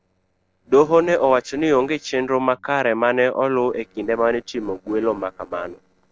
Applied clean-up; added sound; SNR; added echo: neural separator model SepFormer DNS4.